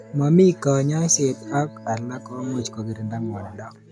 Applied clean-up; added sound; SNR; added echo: none; Bowed string instrument; 20 dB; none.